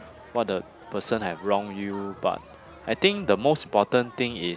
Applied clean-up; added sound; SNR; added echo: none; Crowd; 19 dB; none.